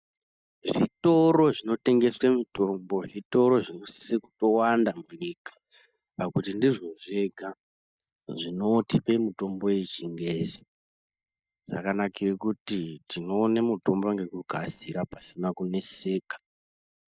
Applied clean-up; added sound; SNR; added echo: neural mask model DeepFilterNet 3.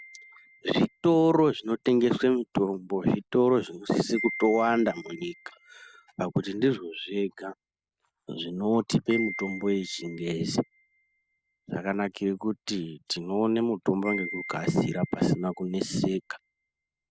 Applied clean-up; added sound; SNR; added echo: none; Wind chime; 17 dB; none.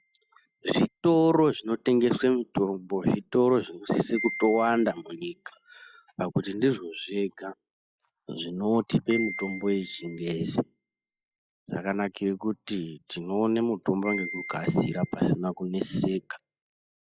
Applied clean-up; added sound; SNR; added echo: classical method log-MMSE.